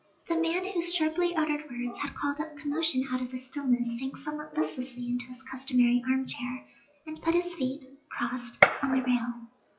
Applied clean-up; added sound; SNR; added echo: classical method WPE with log-MMSE.